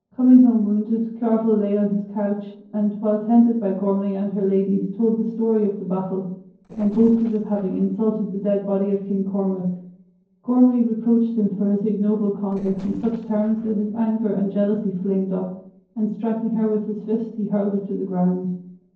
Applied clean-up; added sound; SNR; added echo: neural separator model SepFormer DNS4.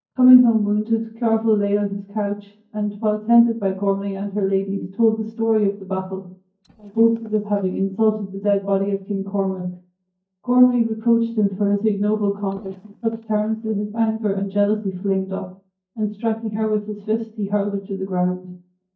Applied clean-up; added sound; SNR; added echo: neural mask model DeepFilterNet 3.